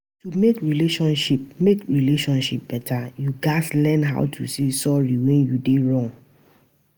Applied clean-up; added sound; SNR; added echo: none; none; none; none.